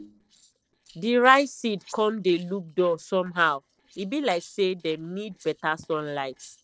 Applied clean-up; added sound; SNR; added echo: neural separator model SepFormer DNS4.